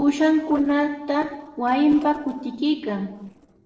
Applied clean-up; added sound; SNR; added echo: neural separator model SepFormer DNS4.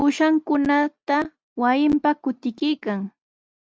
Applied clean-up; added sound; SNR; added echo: none; none; none; none.